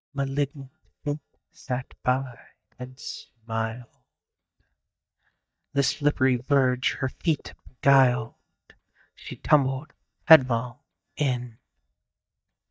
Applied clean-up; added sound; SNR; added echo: neural mask model DeepFilterNet 3.